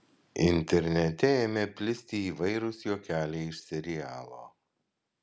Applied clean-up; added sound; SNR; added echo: none; none; none; none.